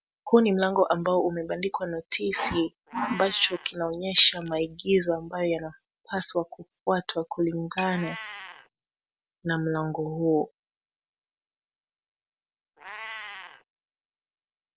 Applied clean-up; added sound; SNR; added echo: none; Meow + Shatter; 18 dB; none.